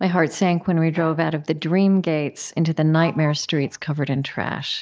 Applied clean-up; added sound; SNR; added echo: neural mask model DeepFilterNet 3.